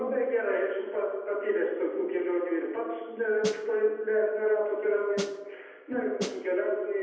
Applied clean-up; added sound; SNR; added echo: none; Snare drum; 12 dB; reverberation time 1.1 s.